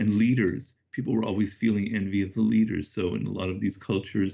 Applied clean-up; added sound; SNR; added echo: none; none; none; none.